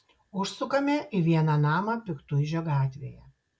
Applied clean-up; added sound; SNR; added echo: none; none; none; none.